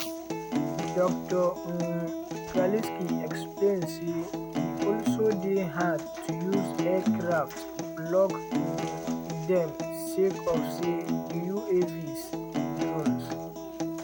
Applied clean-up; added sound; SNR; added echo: none; Acoustic guitar; 1 dB; none.